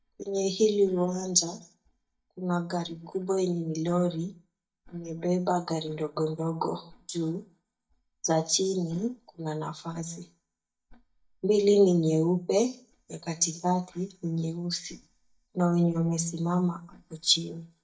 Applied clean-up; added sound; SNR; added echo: neural mask model DeepFilterNet 3.